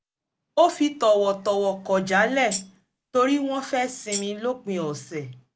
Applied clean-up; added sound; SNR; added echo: none; Tambourine; 12 dB; none.